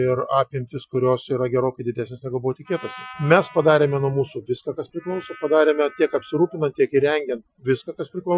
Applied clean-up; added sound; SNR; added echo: classical method Wiener filter.